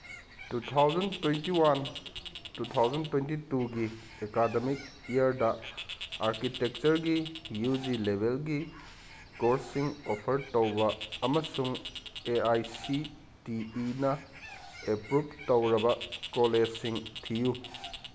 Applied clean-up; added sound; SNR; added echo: none; Bird; 13 dB; none.